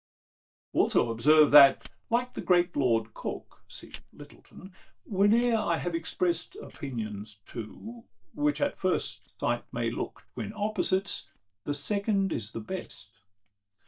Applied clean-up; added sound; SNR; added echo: neural mask model DeepFilterNet 3.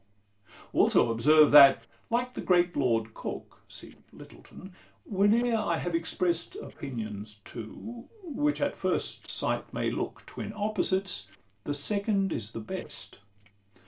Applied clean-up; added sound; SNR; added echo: neural separator model SepFormer DNS4.